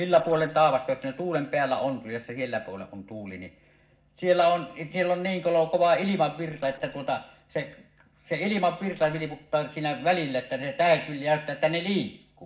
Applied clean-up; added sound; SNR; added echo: neural separator model SepFormer DNS4.